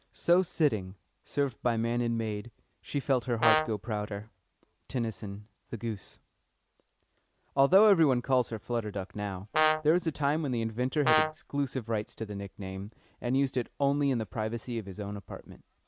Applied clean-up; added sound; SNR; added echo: none; Brass instrument; -2 dB; none.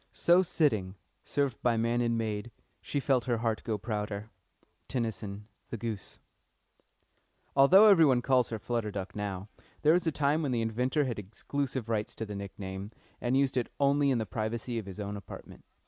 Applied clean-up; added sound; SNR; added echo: none; none; none; none.